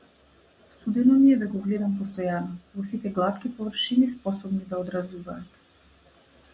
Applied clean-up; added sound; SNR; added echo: none; none; none; none.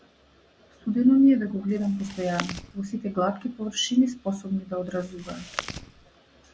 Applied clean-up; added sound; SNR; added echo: none; Chewing, mastication; 13 dB; none.